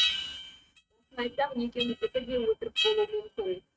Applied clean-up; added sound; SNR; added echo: neural mask model RNNoise.